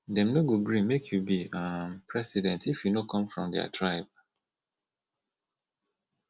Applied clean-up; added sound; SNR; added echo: none; none; none; none.